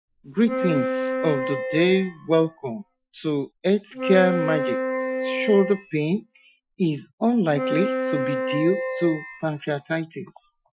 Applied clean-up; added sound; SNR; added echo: classical method Wiener filter.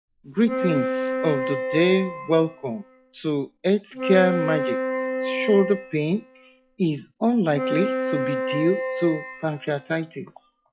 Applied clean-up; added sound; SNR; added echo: classical method log-MMSE.